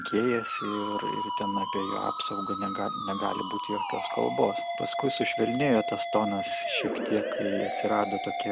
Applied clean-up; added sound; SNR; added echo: none; Musical instrument; 2 dB; none.